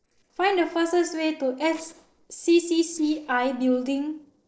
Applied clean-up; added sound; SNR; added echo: neural separator model SepFormer DNS4.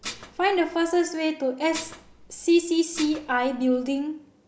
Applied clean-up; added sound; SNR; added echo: none; Dishes, pots, and pans; 17 dB; none.